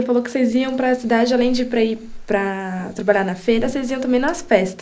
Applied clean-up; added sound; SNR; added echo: neural mask model Resemble Enhance denoiser.